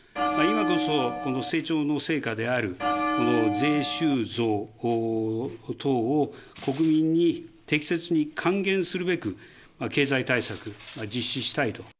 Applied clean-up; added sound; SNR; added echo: none; Bell; 1 dB; none.